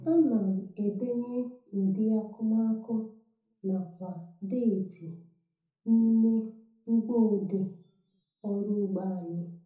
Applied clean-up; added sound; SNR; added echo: none; none; none; reverberation time 0.5 s.